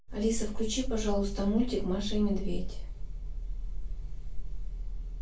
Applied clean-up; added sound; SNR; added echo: none; none; none; reverberation time 0.2 s.